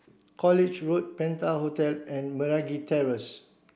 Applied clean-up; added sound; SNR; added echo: none; none; none; none.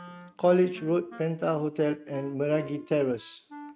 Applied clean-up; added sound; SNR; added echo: neural mask model RNNoise.